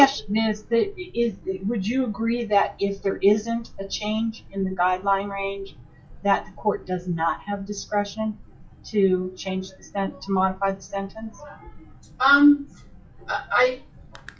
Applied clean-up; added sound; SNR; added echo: classical method WPE with log-MMSE.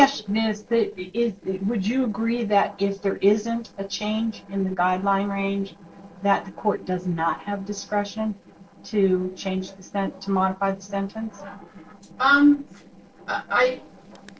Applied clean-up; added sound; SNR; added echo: neural separator model SepFormer DNS4.